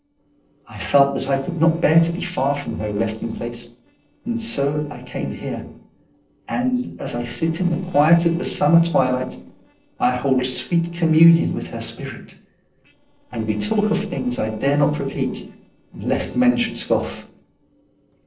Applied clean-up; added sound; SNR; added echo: neural separator model SepFormer DNS4.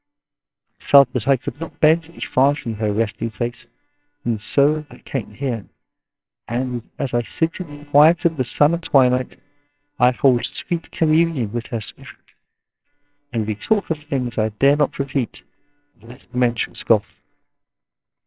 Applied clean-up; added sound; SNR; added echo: neural separator model SepFormer WHAMR!.